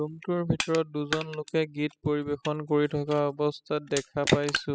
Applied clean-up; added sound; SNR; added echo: classical method spectral subtraction.